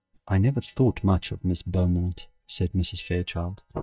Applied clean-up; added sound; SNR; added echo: neural mask model DeepFilterNet 3.